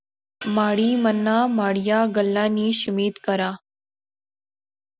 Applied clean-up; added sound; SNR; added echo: none; Hi-hat; 19 dB; none.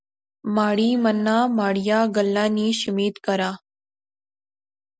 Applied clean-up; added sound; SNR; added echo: none; none; none; none.